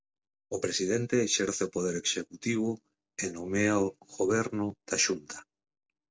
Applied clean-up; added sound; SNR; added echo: none; none; none; none.